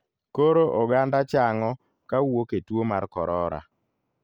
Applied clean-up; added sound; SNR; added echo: none; none; none; none.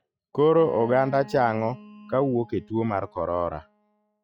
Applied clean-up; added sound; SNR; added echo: classical method log-MMSE.